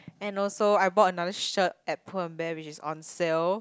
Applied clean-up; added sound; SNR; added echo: none; none; none; none.